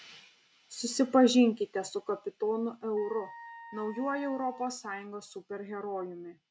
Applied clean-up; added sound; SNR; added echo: none; Wind instrument, woodwind instrument; 17 dB; none.